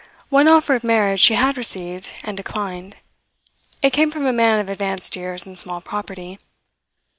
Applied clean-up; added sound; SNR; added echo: none; none; none; none.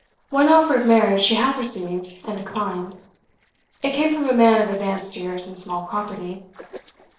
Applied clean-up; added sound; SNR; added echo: neural separator model SepFormer DNS4.